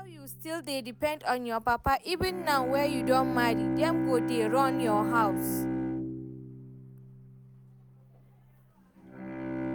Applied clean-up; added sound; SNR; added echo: none; Bowed string instrument; 2 dB; none.